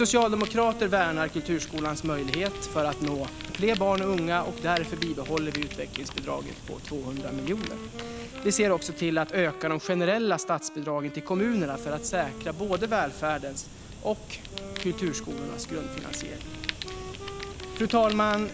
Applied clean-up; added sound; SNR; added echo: none; Fire + Wind instrument, woodwind instrument; 10 dB; none.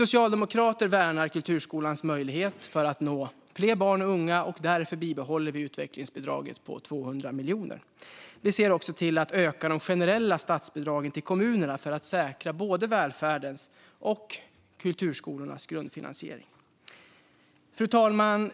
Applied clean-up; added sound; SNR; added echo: none; none; none; none.